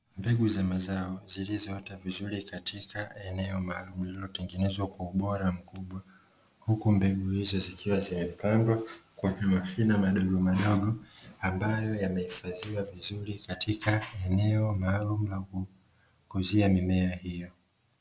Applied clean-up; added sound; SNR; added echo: none; none; none; none.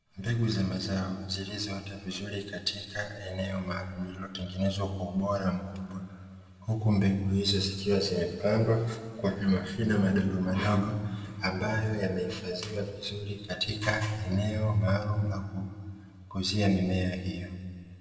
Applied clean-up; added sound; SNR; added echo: none; none; none; reverberation time 1.8 s.